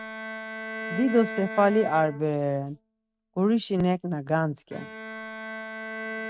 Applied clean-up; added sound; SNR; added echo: neural mask model RNNoise.